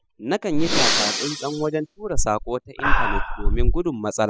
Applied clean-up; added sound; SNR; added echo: classical method spectral subtraction.